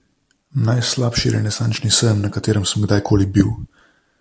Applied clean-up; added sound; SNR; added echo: none; none; none; none.